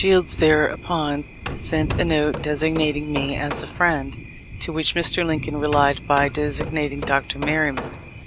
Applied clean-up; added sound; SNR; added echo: none; Hammer + Thunder; 9 dB; none.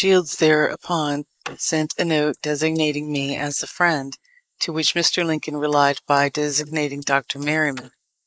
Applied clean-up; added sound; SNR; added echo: neural mask model Resemble Enhance denoiser.